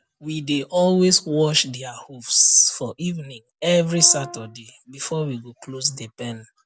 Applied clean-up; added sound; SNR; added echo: none; Brass instrument; 17 dB; none.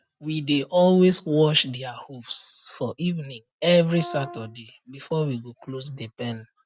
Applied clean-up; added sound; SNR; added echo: neural mask model RNNoise.